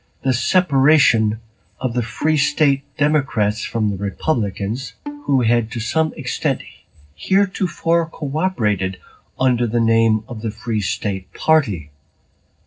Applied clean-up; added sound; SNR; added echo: neural separator model SepFormer DNS4.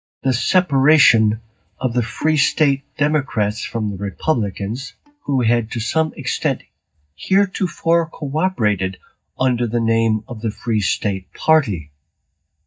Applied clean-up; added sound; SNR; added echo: neural mask model DeepFilterNet 3.